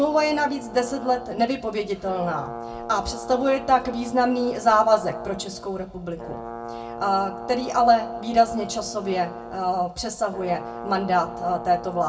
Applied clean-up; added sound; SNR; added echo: none; Brass instrument; 13 dB; reverberation time 0.2 s.